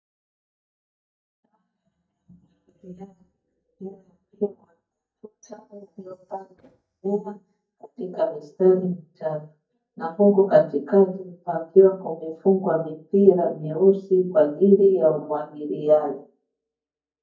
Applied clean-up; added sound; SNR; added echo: neural mask model DeepFilterNet 3.